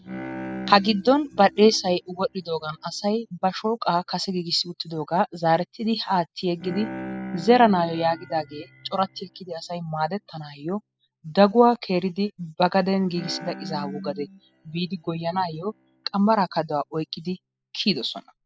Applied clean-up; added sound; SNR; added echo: classical method spectral subtraction.